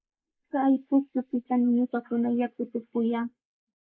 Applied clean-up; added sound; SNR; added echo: neural mask model Resemble Enhance denoiser.